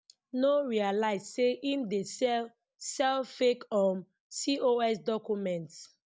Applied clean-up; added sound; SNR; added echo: none; none; none; none.